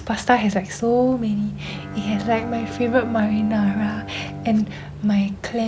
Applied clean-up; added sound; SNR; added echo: none; Bowed string instrument; 14 dB; none.